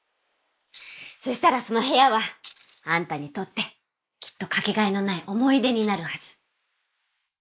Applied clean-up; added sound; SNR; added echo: neural mask model Resemble Enhance denoiser.